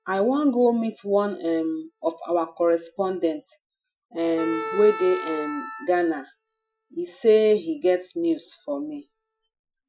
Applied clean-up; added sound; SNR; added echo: classical method Wiener filter.